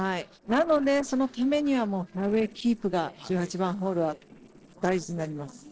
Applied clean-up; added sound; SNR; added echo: neural separator model SepFormer DNS4.